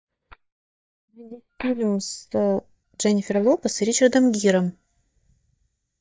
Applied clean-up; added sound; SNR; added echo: neural mask model DeepFilterNet 3.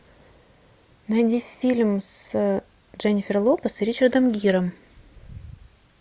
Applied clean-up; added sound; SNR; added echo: none; none; none; none.